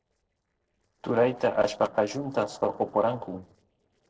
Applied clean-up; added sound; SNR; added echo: neural separator model SepFormer DNS4.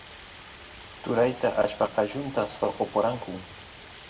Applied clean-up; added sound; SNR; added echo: none; Stream; 16 dB; reverberation time 1.3 s.